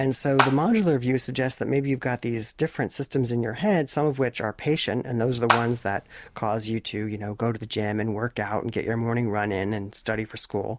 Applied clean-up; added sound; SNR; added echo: none; Water / Splash, splatter; 4 dB; none.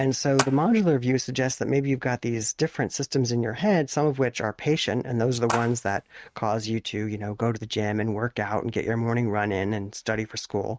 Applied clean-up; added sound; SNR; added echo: neural mask model RNNoise.